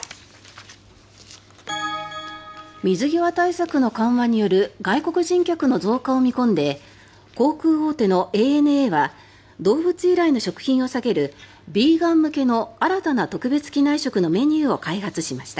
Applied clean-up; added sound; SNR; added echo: none; none; none; none.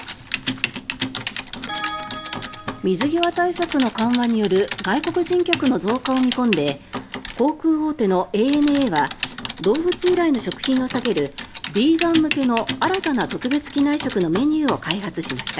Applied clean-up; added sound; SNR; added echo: none; Typing; 9 dB; none.